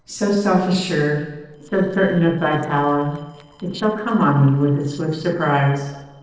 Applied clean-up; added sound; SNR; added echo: neural separator model SepFormer DNS4.